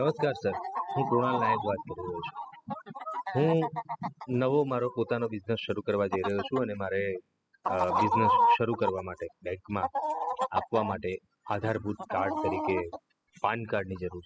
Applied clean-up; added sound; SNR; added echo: classical method spectral subtraction.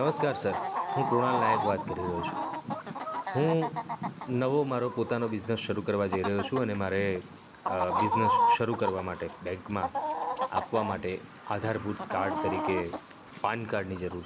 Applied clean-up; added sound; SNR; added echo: none; Chicken, rooster; 2 dB; none.